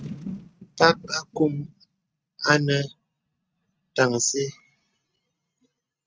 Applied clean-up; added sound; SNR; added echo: neural mask model RNNoise.